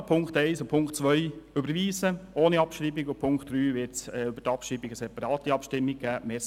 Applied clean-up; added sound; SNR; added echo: none; none; none; none.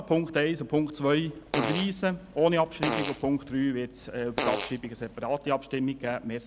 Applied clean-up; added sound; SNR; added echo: none; Fart; 4 dB; none.